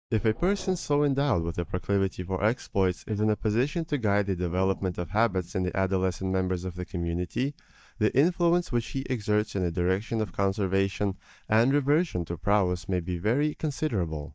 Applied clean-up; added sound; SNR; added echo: neural mask model DeepFilterNet 3.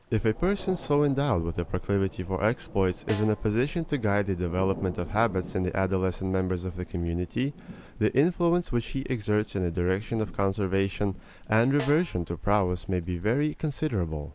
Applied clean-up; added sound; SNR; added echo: none; Thunder / Rain + Snare drum; 19 dB; none.